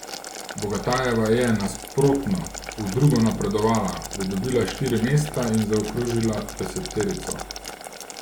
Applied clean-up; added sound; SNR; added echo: none; Boiling; 12 dB; none.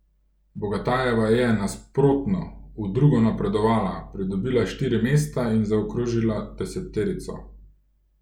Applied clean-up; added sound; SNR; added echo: none; none; none; none.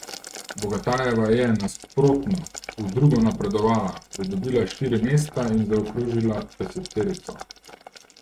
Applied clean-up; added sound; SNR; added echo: neural mask model RNNoise.